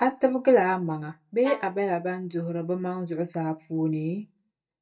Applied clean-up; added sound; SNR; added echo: neural mask model DeepFilterNet 3.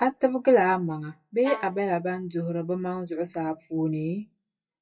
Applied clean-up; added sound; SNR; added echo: classical method WPE with log-MMSE.